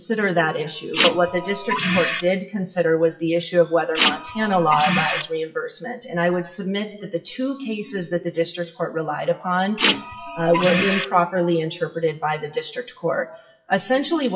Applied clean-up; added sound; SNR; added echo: classical method WPE with log-MMSE.